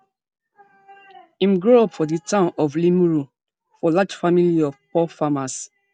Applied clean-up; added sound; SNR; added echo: none; none; none; none.